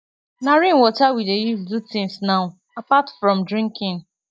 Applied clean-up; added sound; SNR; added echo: neural mask model DeepFilterNet 3.